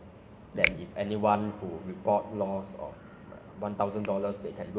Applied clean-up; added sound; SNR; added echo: none; Finger snapping; 2 dB; none.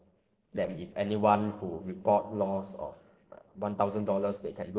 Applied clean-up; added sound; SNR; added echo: neural separator model SepFormer DNS4.